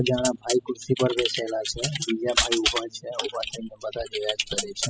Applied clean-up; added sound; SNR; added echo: classical method spectral subtraction.